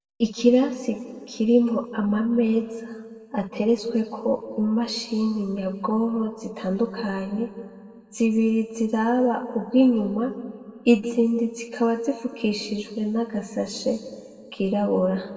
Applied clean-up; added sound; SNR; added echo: none; none; none; reverberation time 1.5 s.